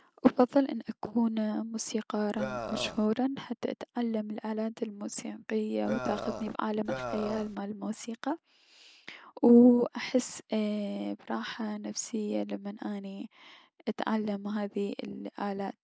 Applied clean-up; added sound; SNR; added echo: none; Burping, eructation; 6 dB; none.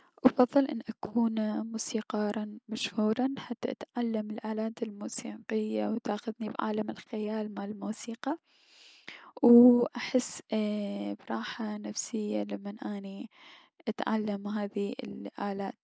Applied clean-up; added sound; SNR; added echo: none; none; none; none.